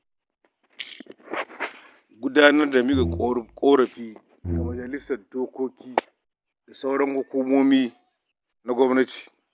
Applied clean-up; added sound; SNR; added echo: none; Brass instrument; 6 dB; none.